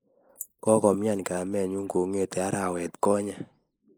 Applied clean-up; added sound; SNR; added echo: neural mask model Resemble Enhance denoiser.